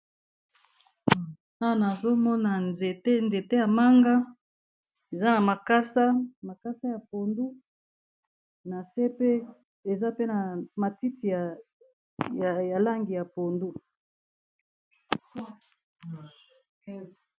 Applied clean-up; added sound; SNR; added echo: none; none; none; none.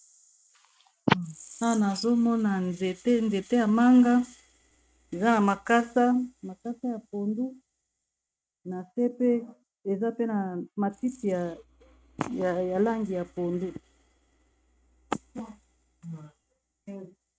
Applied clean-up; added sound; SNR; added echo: neural mask model RNNoise.